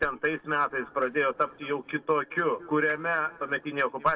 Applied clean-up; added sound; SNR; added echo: neural separator model SepFormer DNS4.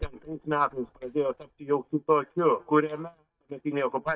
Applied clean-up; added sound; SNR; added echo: neural mask model DeepFilterNet 3.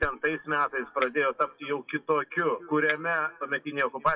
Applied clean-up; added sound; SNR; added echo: classical method WPE with log-MMSE.